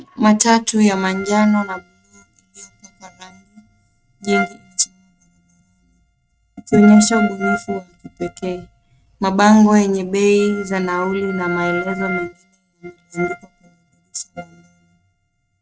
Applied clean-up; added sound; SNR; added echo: neural mask model RNNoise.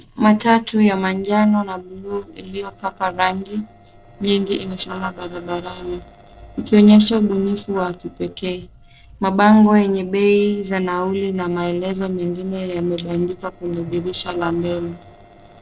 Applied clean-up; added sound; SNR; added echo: neural separator model SepFormer DNS4.